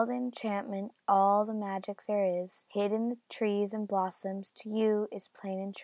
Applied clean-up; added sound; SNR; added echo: none; none; none; none.